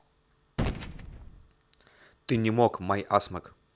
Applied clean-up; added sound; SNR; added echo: none; Gunshot, gunfire; 8 dB; none.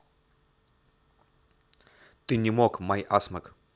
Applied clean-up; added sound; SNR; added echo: none; none; none; none.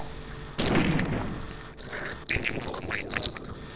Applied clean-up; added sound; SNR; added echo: neural separator model SepFormer DNS4.